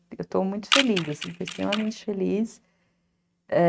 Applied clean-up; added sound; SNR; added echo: neural mask model RNNoise.